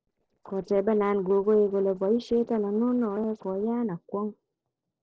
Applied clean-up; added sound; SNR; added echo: neural separator model SepFormer DNS4.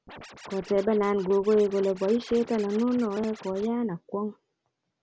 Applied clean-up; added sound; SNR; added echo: none; Scratching (performance technique); 19 dB; none.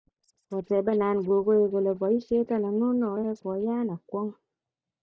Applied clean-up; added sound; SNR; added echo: neural mask model DeepFilterNet 3.